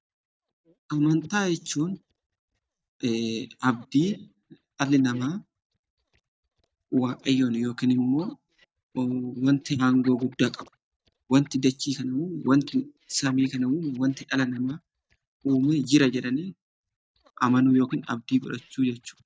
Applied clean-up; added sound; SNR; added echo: neural mask model DeepFilterNet 3.